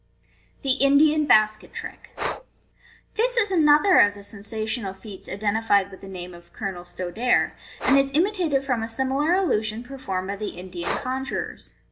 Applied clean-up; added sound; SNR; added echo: none; Breathing; 13 dB; none.